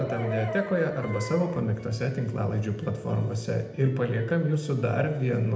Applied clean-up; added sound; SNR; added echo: none; Chicken, rooster; 15 dB; reverberation time 0.8 s.